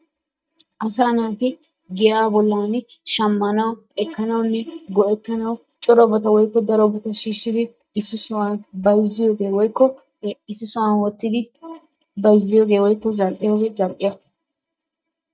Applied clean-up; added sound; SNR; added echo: neural mask model DeepFilterNet 3.